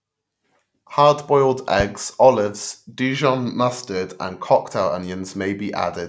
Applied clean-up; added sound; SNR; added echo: none; none; none; none.